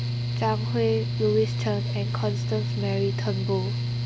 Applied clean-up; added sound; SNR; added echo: none; Mechanical fan; -1 dB; none.